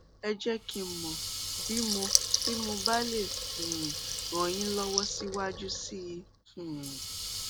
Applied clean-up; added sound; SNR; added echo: none; Water tap, faucet / Liquid; -1 dB; none.